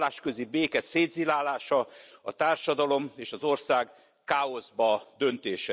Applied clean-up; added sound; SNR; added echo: none; none; none; none.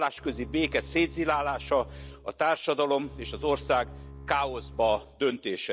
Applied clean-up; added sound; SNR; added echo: none; Bowed string instrument; 15 dB; none.